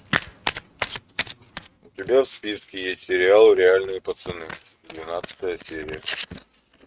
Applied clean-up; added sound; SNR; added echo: neural mask model RNNoise.